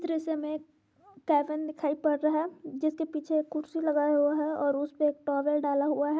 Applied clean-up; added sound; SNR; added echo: none; none; none; none.